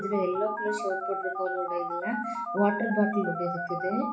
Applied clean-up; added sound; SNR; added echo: classical method log-MMSE.